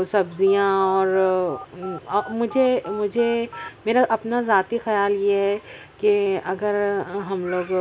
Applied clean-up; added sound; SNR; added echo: none; Telephone; 17 dB; none.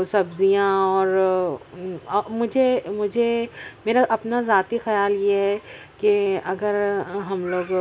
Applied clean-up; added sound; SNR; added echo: none; none; none; none.